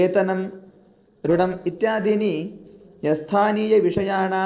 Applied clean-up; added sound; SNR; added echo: neural separator model SepFormer DNS4.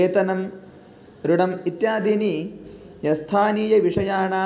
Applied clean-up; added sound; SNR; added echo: none; none; none; none.